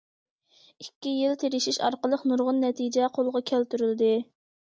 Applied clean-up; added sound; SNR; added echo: none; none; none; none.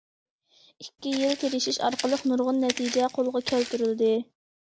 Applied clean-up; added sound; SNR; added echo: none; Walk, footsteps; 11 dB; none.